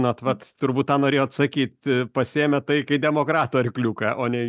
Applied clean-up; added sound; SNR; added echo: none; none; none; none.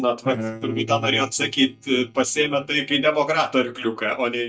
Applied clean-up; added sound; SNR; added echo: neural mask model DeepFilterNet 3.